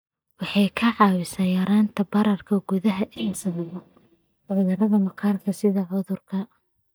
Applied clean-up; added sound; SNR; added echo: neural mask model DeepFilterNet 3.